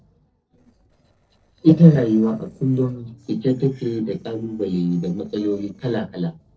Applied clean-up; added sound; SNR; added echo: neural separator model SepFormer DNS4.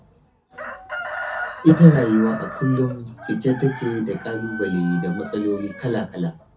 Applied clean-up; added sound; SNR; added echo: none; Chicken, rooster; 13 dB; reverberation time 0.3 s.